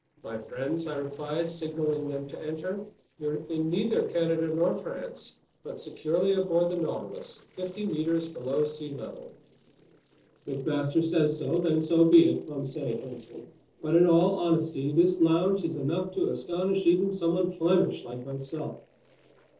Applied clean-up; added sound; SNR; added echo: neural separator model SepFormer DNS4.